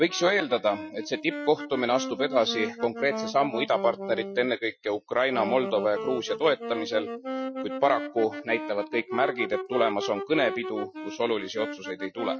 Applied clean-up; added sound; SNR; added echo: classical method Wiener filter.